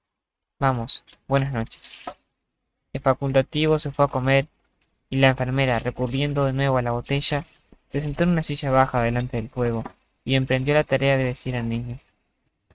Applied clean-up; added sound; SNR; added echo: neural mask model RNNoise.